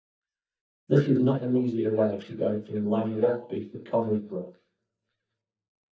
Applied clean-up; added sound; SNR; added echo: neural mask model DeepFilterNet 3.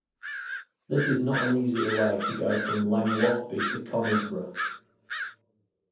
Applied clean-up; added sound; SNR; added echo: none; Bird vocalization, bird call, bird song; 6 dB; reverberation time 0.7 s.